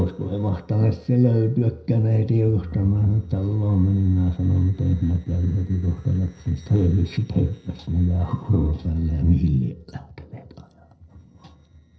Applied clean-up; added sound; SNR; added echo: neural separator model SepFormer DNS4.